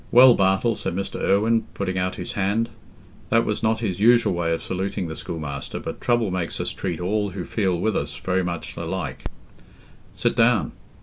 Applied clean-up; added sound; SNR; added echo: none; none; none; none.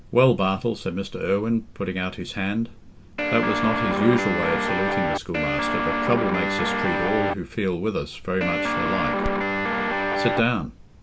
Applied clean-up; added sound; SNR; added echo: none; Guitar; -1 dB; none.